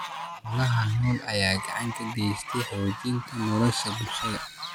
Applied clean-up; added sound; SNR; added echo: none; Fowl; 8 dB; none.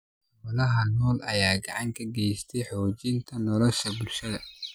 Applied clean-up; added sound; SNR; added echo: none; none; none; none.